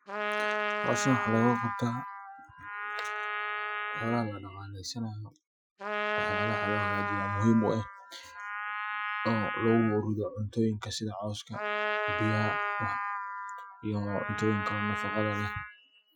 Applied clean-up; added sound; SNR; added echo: classical method Wiener filter.